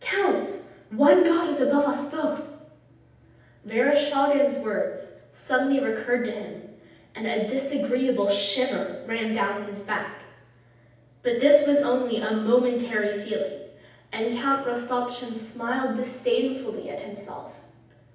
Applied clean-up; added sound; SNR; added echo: none; none; none; reverberation time 0.9 s.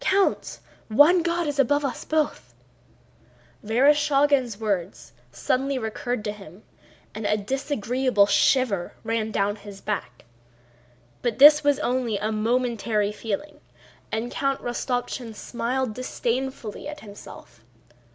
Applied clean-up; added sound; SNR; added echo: none; none; none; none.